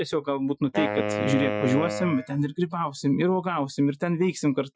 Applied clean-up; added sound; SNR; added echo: classical method Wiener filter.